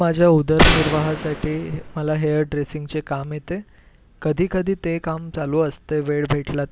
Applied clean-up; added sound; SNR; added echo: none; Gunshot, gunfire; 1 dB; none.